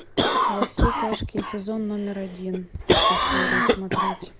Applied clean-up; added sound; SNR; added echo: none; Cough; -5 dB; none.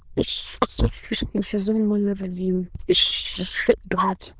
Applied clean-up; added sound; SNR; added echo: neural diffusion model UNIVERSE++.